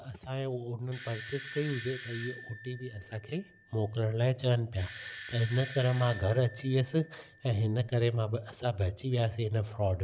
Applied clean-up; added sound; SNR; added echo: none; Bell / Doorbell; 3 dB; none.